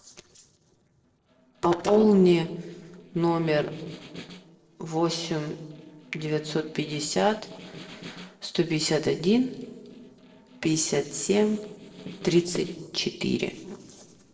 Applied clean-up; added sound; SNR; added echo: neural separator model SepFormer DNS4.